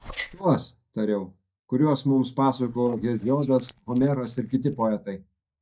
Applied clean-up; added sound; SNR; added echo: neural mask model DeepFilterNet 3.